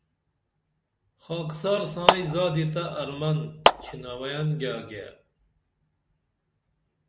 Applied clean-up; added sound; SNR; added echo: none; Clapping; -5 dB; none.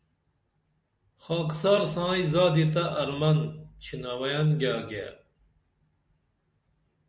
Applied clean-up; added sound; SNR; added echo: none; none; none; none.